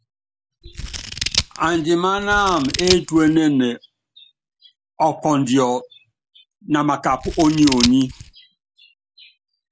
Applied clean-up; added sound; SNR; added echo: none; Scissors; 6 dB; none.